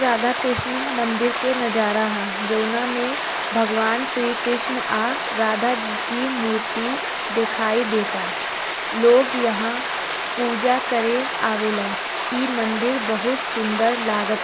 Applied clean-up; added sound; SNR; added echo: none; Stream; 2 dB; none.